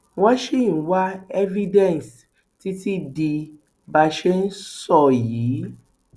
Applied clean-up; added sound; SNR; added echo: none; none; none; none.